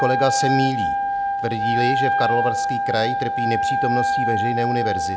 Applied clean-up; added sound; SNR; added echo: none; Wind instrument, woodwind instrument; -3 dB; none.